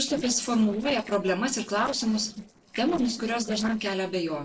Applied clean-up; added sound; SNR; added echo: neural separator model SepFormer DNS4.